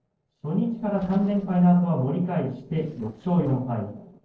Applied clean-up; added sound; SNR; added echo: neural separator model SepFormer DNS4.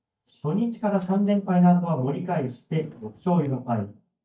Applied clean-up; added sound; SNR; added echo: neural mask model DeepFilterNet 3.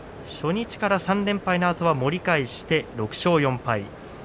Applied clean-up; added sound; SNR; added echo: none; none; none; none.